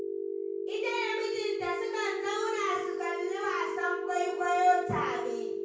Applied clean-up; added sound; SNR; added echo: none; Telephone; 2 dB; reverberation time 0.6 s.